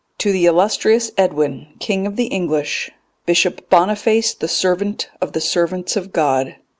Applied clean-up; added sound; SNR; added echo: none; none; none; none.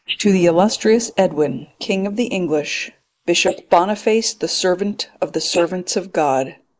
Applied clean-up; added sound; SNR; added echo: neural mask model Resemble Enhance denoiser.